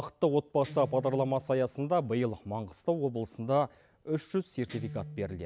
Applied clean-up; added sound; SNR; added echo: none; Guitar; 17 dB; none.